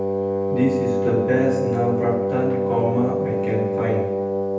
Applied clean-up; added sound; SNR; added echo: none; Wind instrument, woodwind instrument; -2 dB; reverberation time 0.9 s.